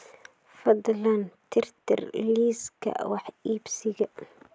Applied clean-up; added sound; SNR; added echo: none; none; none; none.